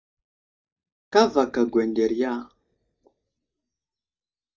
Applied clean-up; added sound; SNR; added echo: neural mask model DeepFilterNet 3.